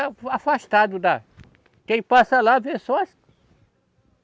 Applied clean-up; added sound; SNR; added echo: none; none; none; none.